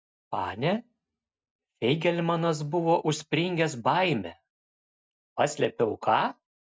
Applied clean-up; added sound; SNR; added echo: none; none; none; none.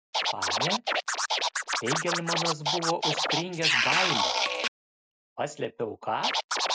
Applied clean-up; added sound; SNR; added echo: none; Scratching (performance technique); -5 dB; none.